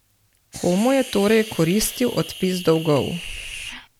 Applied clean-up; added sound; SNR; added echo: none; Hiss; 13 dB; none.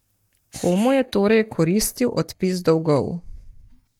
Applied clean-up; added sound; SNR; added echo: neural mask model DeepFilterNet 3.